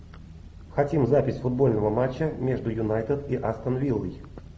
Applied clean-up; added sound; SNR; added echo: none; none; none; none.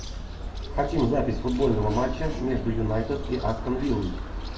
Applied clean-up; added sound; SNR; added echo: none; Bird; 16 dB; reverberation time 0.2 s.